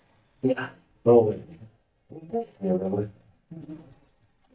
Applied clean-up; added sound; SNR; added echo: neural mask model DeepFilterNet 3.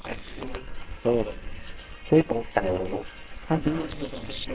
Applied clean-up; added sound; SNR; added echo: neural separator model SepFormer WHAMR!.